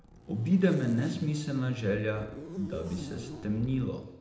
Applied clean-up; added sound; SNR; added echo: none; Zipper (clothing); 14 dB; reverberation time 0.7 s.